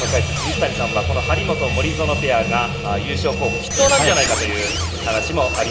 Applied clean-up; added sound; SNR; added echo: none; Squeak; 6 dB; reverberation time 2.7 s.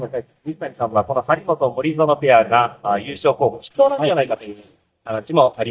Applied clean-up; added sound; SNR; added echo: neural mask model DeepFilterNet 3.